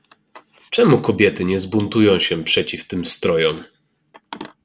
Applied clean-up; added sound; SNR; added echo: none; none; none; none.